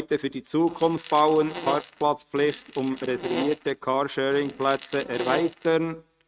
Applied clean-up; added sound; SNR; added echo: neural mask model RNNoise.